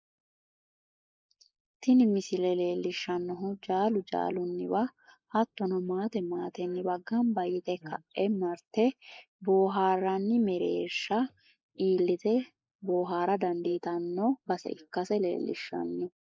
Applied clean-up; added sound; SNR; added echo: neural mask model Resemble Enhance denoiser.